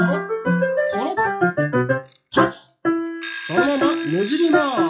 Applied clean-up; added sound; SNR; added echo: classical method WPE with log-MMSE.